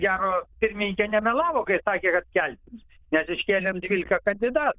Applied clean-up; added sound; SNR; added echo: neural diffusion model UNIVERSE++.